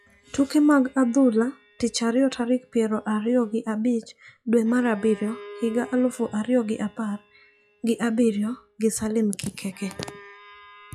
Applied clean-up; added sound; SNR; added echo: classical method log-MMSE.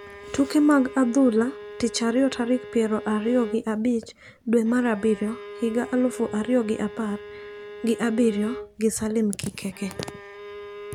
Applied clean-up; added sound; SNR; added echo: none; Bowed string instrument; 15 dB; none.